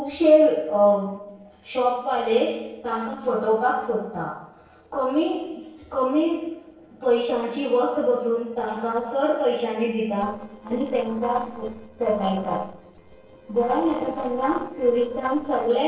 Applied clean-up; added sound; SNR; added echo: neural separator model SepFormer DNS4.